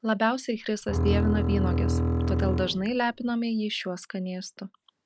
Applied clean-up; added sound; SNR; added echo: none; Bowed string instrument; -3 dB; none.